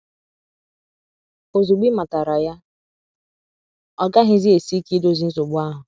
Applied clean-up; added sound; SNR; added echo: none; none; none; none.